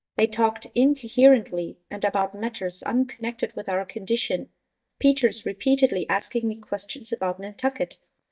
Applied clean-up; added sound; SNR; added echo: neural mask model DeepFilterNet 3.